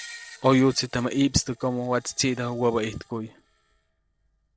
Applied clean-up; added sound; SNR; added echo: neural separator model SepFormer DNS4.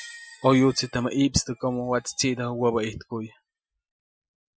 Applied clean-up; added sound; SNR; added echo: classical method Wiener filter.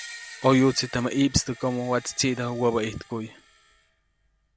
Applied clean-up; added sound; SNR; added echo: none; Screech; 20 dB; none.